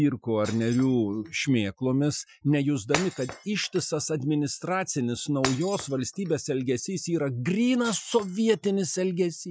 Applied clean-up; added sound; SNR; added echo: classical method Wiener filter.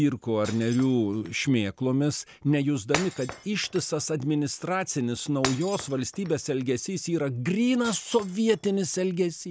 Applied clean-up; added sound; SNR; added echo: none; Shatter; 15 dB; none.